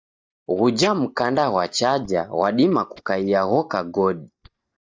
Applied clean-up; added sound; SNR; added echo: neural mask model DeepFilterNet 3.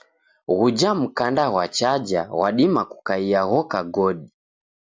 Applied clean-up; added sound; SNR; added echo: none; none; none; none.